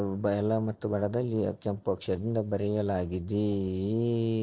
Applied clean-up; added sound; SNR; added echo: neural separator model SepFormer DNS4.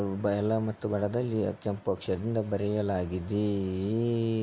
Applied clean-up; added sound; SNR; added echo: none; none; none; none.